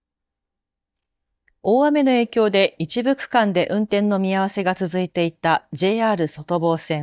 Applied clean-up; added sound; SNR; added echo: neural mask model DeepFilterNet 3.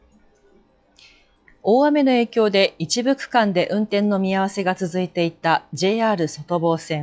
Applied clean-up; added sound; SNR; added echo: classical method log-MMSE.